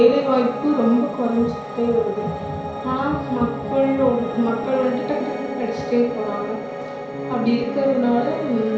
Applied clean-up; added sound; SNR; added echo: none; Piano; 7 dB; reverberation time 0.6 s.